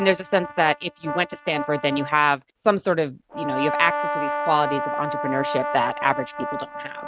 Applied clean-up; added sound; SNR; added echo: neural mask model RNNoise.